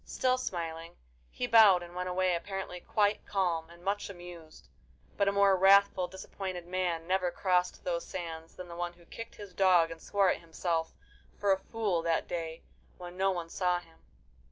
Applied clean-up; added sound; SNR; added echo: none; none; none; none.